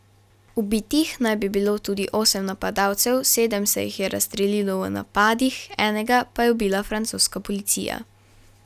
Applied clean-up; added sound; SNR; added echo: none; none; none; none.